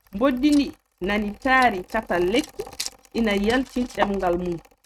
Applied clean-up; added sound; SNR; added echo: neural mask model RNNoise.